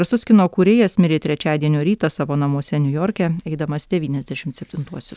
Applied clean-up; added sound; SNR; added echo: none; none; none; none.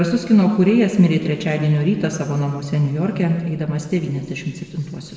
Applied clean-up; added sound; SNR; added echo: none; none; none; reverberation time 1.7 s.